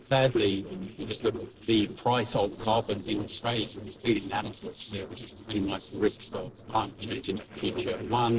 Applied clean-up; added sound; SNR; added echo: neural separator model SepFormer DNS4.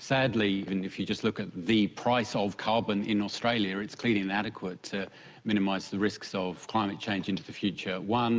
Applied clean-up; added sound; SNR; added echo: none; none; none; none.